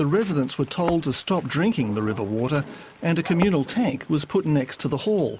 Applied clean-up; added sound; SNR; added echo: none; Tap / Hammer; 9 dB; none.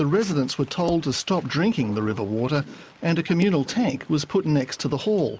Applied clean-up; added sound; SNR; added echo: neural mask model Resemble Enhance denoiser.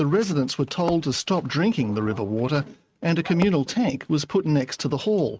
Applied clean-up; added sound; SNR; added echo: neural mask model RNNoise.